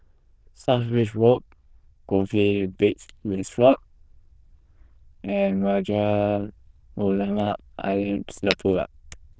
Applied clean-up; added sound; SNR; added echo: neural diffusion model UNIVERSE++.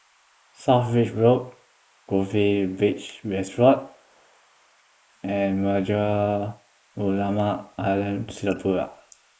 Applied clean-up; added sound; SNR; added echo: neural mask model Resemble Enhance denoiser.